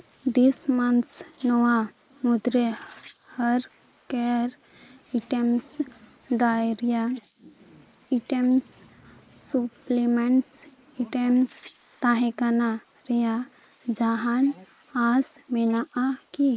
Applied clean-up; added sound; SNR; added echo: neural mask model Resemble Enhance denoiser.